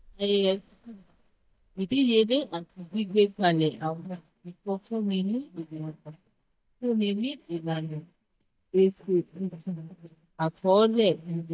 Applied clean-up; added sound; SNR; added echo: neural mask model DeepFilterNet 3.